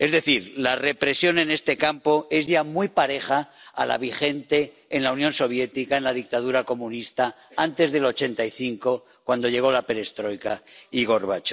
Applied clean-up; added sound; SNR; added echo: none; none; none; none.